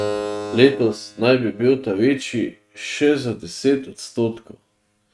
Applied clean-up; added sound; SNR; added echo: neural mask model RNNoise.